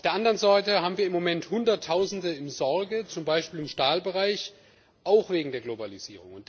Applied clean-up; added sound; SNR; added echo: neural separator model SepFormer DNS4.